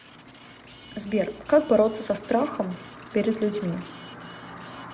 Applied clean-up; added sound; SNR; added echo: none; Printer; 17 dB; none.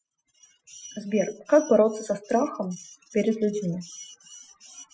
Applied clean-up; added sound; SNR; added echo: classical method Wiener filter.